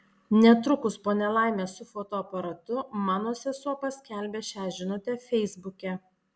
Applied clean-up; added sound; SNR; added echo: none; none; none; none.